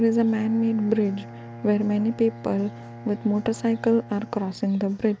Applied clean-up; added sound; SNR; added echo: none; Bowed string instrument; 17 dB; none.